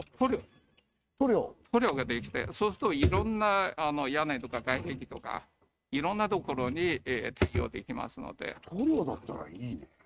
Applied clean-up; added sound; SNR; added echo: neural mask model RNNoise.